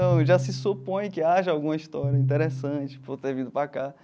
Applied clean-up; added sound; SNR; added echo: none; Piano; 3 dB; none.